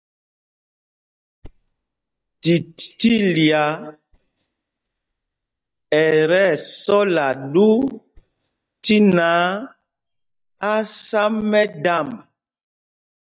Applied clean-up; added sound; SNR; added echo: neural mask model DeepFilterNet 3.